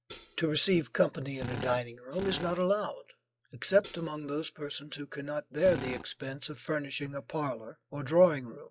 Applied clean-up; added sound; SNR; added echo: classical method log-MMSE.